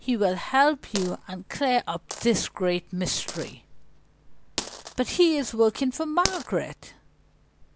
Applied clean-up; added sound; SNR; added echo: none; Coin (dropping); 13 dB; none.